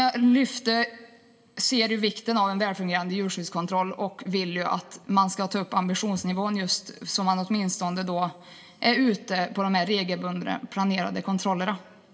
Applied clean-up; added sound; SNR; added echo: none; none; none; reverberation time 0.4 s.